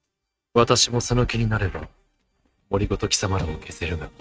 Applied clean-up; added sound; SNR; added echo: neural mask model RNNoise.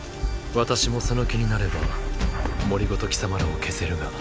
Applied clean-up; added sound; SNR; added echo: none; Walk, footsteps; 16 dB; none.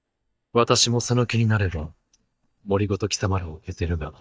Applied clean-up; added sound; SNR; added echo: neural mask model DeepFilterNet 3.